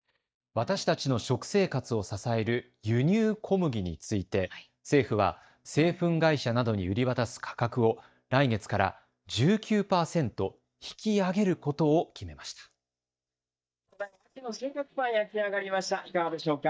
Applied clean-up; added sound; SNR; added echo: neural mask model DeepFilterNet 3.